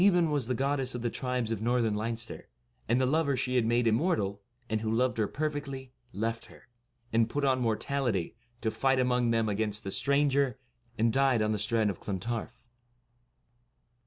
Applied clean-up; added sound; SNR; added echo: none; none; none; none.